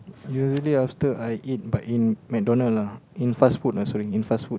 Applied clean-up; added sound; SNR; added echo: none; none; none; none.